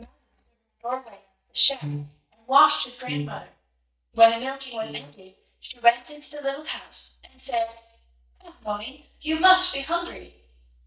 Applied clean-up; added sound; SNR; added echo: neural mask model DeepFilterNet 3.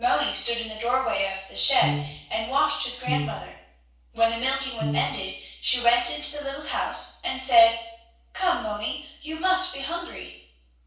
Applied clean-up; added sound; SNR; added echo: none; Brass instrument; 4 dB; reverberation time 0.7 s.